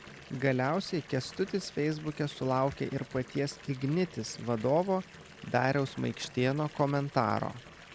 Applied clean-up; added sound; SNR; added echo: none; Fill (with liquid) / Bathtub (filling or washing) / Water tap, faucet; 18 dB; none.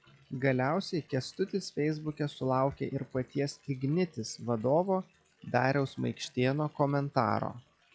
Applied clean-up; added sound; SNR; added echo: classical method log-MMSE.